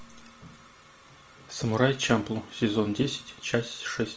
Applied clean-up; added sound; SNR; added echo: none; none; none; none.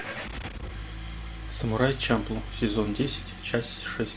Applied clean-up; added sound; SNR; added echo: none; Engine starting / Car; 7 dB; none.